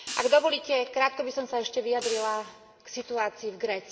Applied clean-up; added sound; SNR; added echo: none; Hi-hat; 15 dB; reverberation time 1.0 s.